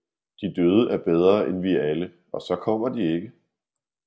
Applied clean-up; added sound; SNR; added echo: none; none; none; none.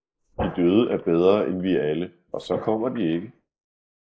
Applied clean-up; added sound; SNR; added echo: neural mask model Resemble Enhance denoiser.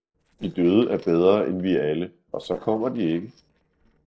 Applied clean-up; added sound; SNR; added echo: neural separator model SepFormer DNS4.